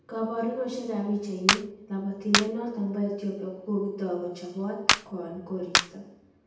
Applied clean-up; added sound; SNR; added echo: none; Clapping; -2 dB; reverberation time 0.8 s.